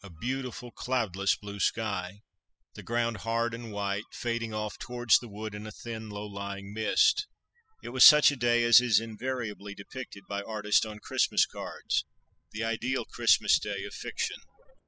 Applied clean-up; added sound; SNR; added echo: classical method spectral subtraction.